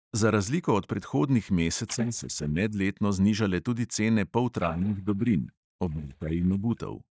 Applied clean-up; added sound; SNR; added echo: neural mask model DeepFilterNet 3.